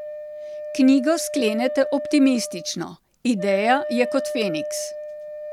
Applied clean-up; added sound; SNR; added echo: none; Wind instrument, woodwind instrument; 8 dB; none.